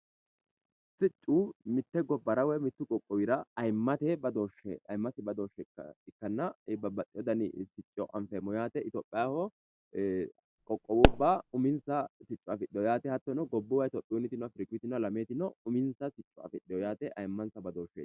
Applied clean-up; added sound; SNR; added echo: none; Explosion; -4 dB; none.